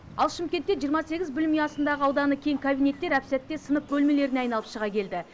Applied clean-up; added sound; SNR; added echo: none; none; none; none.